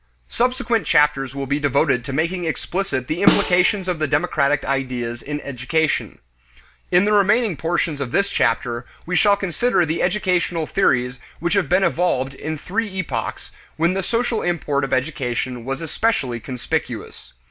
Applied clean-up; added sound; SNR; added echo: none; Snare drum; 3 dB; none.